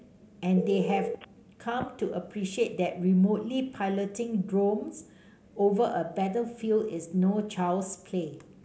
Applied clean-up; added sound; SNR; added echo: none; Telephone; 15 dB; none.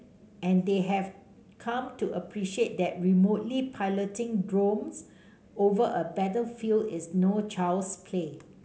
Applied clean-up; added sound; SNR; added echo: none; none; none; none.